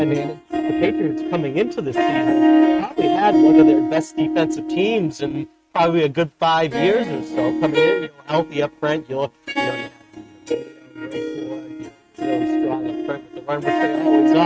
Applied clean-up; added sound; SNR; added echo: neural mask model RNNoise.